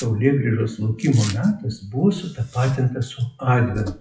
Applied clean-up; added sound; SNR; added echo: classical method WPE with log-MMSE.